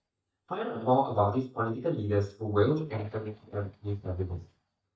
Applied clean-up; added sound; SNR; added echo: neural mask model DeepFilterNet 3.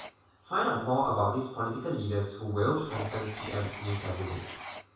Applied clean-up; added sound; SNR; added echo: none; Writing; 5 dB; reverberation time 0.7 s.